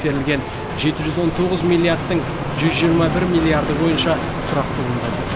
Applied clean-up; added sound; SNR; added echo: none; Bicycle; 4 dB; none.